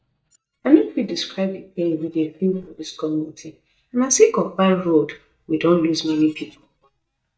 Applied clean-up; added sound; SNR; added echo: neural mask model DeepFilterNet 3.